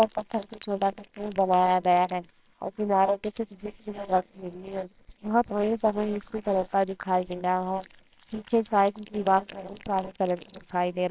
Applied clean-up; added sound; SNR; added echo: neural separator model SepFormer WHAMR!.